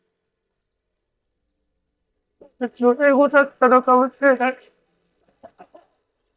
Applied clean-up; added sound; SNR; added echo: neural mask model DeepFilterNet 3.